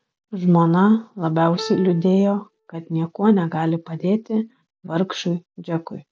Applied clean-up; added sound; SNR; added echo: none; Piano; 17 dB; none.